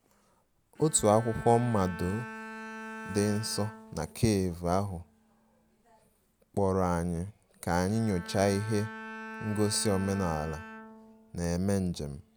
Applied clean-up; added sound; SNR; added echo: none; Bowed string instrument; 15 dB; none.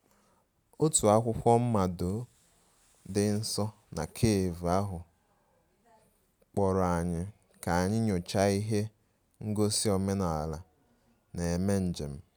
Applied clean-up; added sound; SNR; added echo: none; none; none; none.